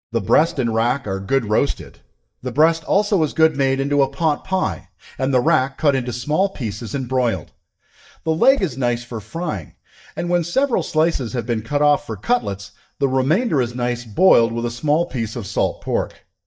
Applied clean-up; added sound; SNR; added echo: neural mask model DeepFilterNet 3.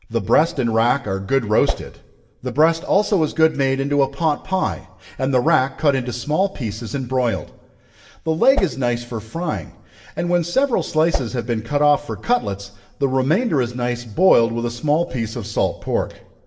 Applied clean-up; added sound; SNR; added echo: none; Whoosh, swoosh, swish; 4 dB; reverberation time 0.6 s.